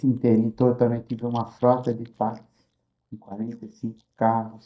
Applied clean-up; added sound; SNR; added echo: neural mask model DeepFilterNet 3.